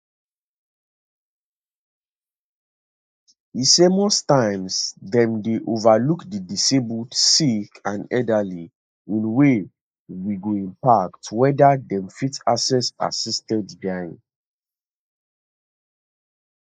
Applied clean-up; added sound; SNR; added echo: neural mask model Resemble Enhance denoiser.